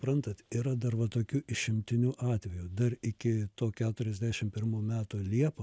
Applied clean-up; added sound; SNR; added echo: none; none; none; none.